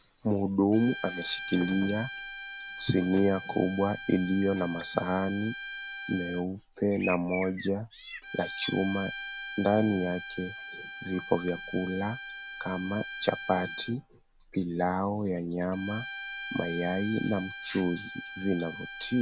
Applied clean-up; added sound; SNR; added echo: none; Bowed string instrument + Bird; 10 dB; none.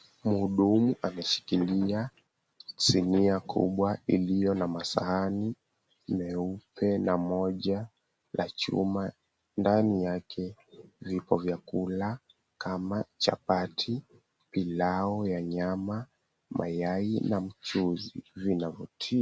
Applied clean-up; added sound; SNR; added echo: none; none; none; none.